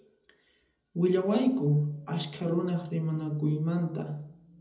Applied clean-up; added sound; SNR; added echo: none; none; none; reverberation time 0.9 s.